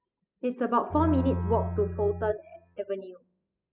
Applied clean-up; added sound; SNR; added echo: classical method spectral subtraction.